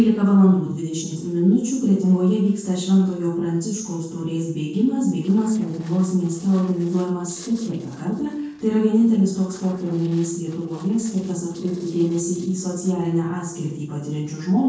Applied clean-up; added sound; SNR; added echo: neural separator model SepFormer DNS4.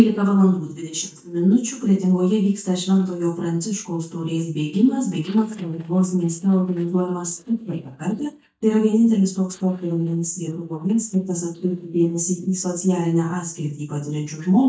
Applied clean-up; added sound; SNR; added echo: neural mask model DeepFilterNet 3.